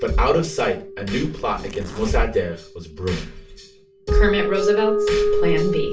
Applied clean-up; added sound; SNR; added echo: none; Zipper (clothing); 14 dB; reverberation time 0.3 s.